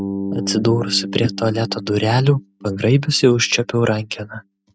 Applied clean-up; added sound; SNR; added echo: neural mask model RNNoise.